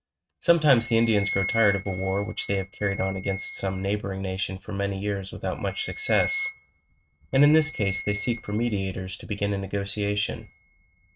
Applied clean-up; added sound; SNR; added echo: neural mask model RNNoise.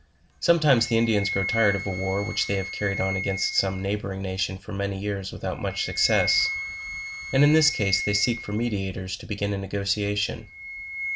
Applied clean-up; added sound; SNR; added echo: none; Wind instrument, woodwind instrument; 9 dB; none.